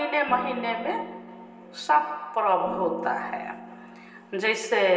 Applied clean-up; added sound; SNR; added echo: none; Piano; 15 dB; reverberation time 0.2 s.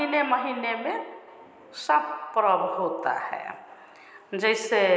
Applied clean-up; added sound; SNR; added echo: none; none; none; none.